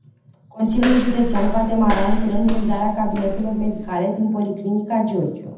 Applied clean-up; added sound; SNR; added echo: none; Walk, footsteps; 2 dB; reverberation time 0.8 s.